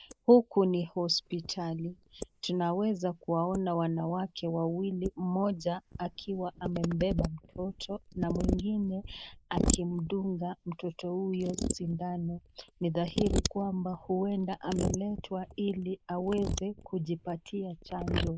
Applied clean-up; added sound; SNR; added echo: neural mask model Resemble Enhance denoiser.